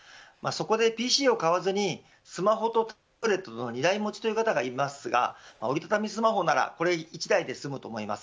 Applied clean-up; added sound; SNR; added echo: none; none; none; none.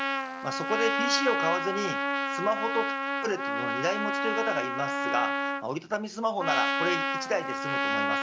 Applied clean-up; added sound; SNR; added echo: none; Trumpet; -2 dB; none.